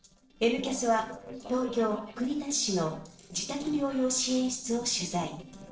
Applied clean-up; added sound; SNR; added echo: neural separator model SepFormer DNS4.